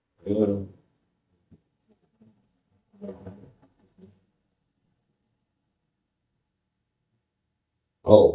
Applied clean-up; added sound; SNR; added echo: neural mask model DeepFilterNet 3.